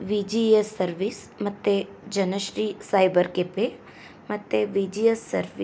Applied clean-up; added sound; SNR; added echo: none; none; none; none.